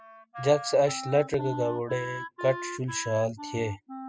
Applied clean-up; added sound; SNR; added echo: classical method spectral subtraction.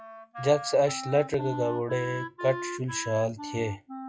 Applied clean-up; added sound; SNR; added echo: classical method log-MMSE.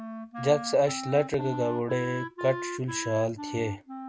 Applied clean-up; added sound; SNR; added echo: none; Wind instrument, woodwind instrument; 8 dB; none.